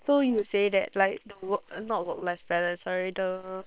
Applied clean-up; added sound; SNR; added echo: neural separator model SepFormer WHAM!.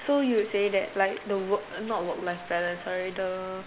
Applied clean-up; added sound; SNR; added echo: none; Rain; 18 dB; none.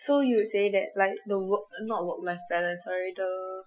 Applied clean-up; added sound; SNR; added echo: classical method Wiener filter.